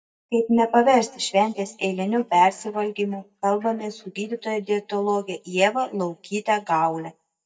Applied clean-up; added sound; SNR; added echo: neural mask model DeepFilterNet 3.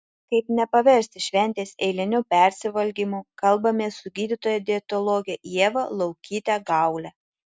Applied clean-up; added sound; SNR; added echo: none; none; none; none.